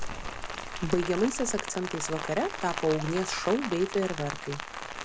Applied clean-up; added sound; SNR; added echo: none; Rain; 6 dB; none.